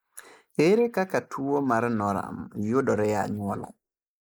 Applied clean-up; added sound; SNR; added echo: neural mask model Resemble Enhance denoiser.